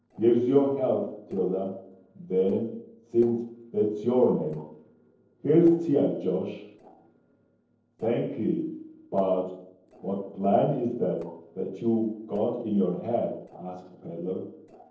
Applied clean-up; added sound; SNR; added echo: neural separator model SepFormer DNS4.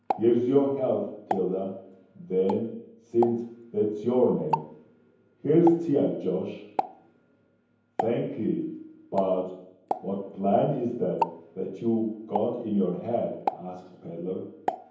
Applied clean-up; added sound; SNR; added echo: none; Explosion; 10 dB; reverberation time 0.9 s.